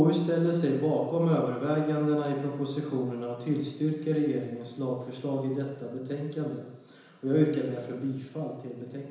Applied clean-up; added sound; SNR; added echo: none; none; none; reverberation time 1.0 s.